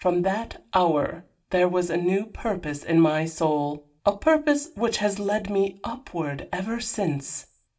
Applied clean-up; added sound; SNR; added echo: none; none; none; reverberation time 0.2 s.